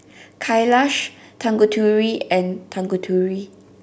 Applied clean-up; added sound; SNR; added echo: none; none; none; none.